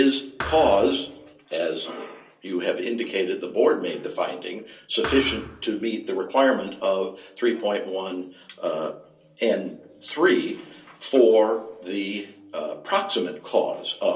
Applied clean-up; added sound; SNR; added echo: none; Thump, thud; 12 dB; reverberation time 0.3 s.